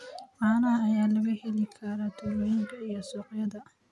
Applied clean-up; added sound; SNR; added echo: none; none; none; none.